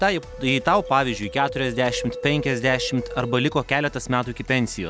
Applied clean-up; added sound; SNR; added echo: none; Wind; 12 dB; none.